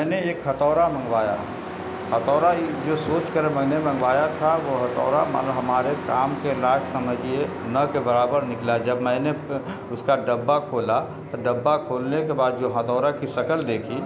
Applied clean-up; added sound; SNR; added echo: none; Truck; 11 dB; none.